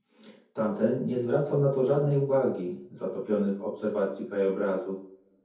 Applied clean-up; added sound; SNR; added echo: none; none; none; reverberation time 0.6 s.